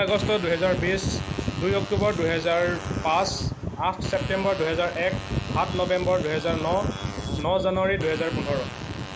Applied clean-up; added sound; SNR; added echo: none; Fart; 14 dB; none.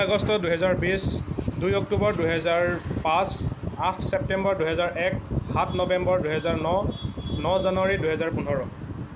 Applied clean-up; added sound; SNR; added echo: none; none; none; none.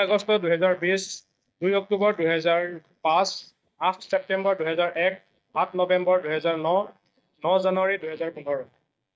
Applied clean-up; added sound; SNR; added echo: neural mask model DeepFilterNet 3.